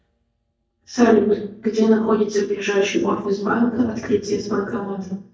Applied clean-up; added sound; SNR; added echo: neural mask model DeepFilterNet 3.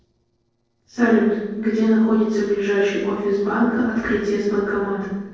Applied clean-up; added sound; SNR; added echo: neural separator model SepFormer DNS4.